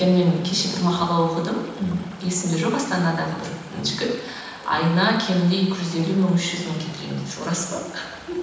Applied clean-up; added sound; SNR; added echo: none; Chatter / Stream; 18 dB; reverberation time 1.1 s.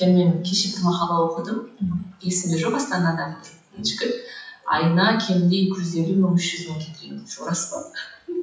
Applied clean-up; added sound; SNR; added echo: classical method WPE with log-MMSE.